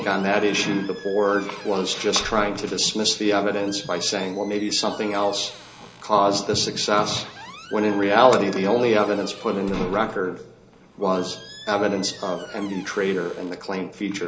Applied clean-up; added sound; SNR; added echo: none; Squeak; 20 dB; reverberation time 0.3 s.